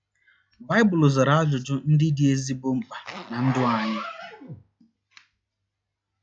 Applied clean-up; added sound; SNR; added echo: classical method log-MMSE.